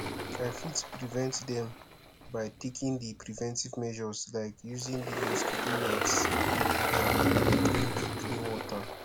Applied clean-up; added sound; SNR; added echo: none; Engine; -5 dB; none.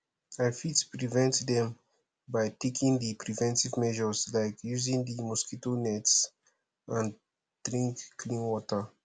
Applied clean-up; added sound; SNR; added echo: none; none; none; none.